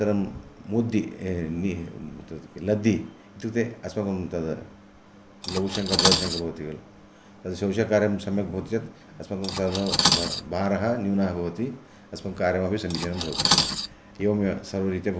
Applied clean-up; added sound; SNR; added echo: none; Cutlery, silverware; 2 dB; none.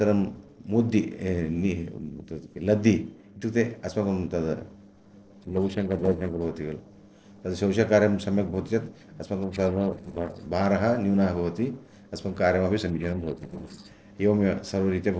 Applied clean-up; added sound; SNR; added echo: neural separator model SepFormer DNS4.